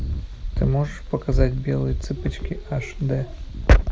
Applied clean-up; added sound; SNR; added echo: none; none; none; none.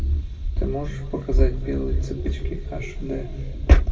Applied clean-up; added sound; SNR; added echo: none; none; none; reverberation time 2.5 s.